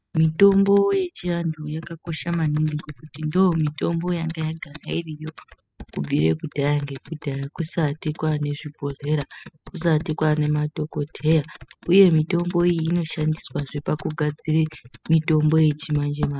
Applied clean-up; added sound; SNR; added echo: classical method spectral subtraction.